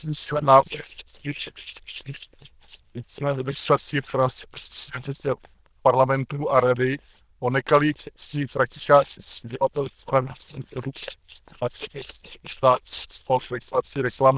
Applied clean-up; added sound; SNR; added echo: neural diffusion model UNIVERSE++.